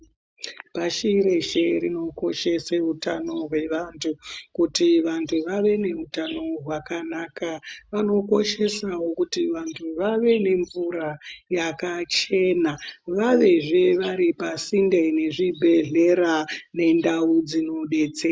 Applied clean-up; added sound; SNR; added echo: none; none; none; none.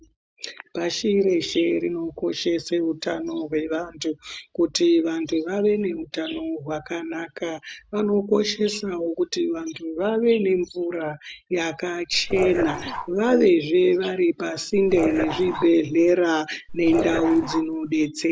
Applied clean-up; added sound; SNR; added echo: none; Dog; 8 dB; none.